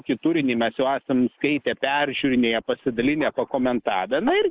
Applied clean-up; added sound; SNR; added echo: neural mask model Resemble Enhance denoiser.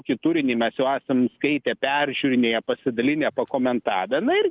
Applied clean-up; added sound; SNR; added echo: none; none; none; none.